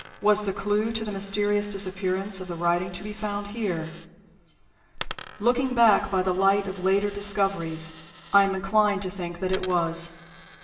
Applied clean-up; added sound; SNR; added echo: none; Coin (dropping); 18 dB; reverberation time 1.0 s.